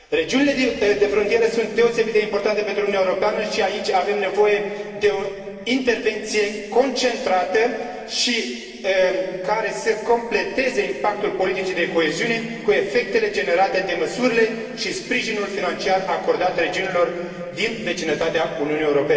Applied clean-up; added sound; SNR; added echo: none; none; none; reverberation time 2.6 s.